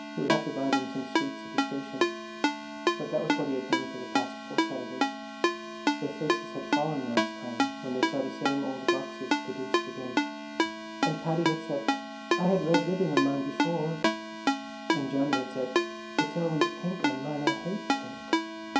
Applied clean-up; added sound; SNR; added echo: none; Ringtone; -3 dB; reverberation time 0.5 s.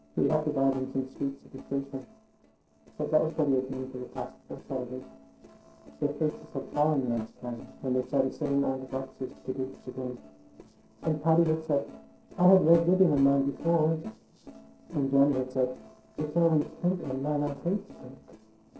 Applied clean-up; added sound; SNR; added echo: neural separator model SepFormer DNS4.